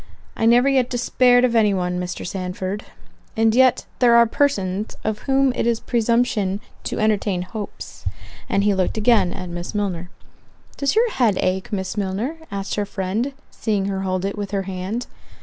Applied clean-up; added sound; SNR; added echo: none; none; none; none.